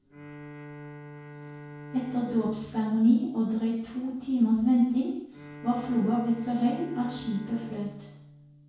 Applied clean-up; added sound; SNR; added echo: none; Bowed string instrument; 17 dB; reverberation time 0.6 s.